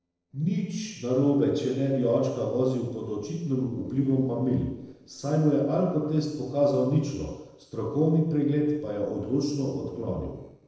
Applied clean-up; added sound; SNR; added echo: neural separator model SepFormer DNS4.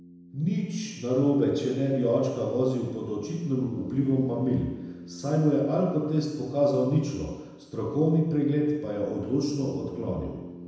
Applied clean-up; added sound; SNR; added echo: none; Bass guitar; 18 dB; reverberation time 1.0 s.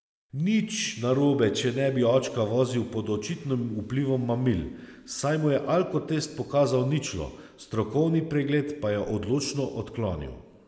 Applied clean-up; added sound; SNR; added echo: none; none; none; none.